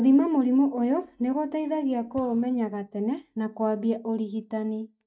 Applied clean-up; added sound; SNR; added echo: neural mask model DeepFilterNet 3.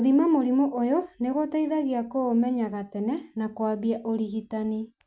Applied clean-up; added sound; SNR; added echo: none; none; none; none.